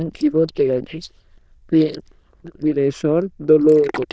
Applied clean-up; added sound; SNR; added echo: neural diffusion model UNIVERSE++.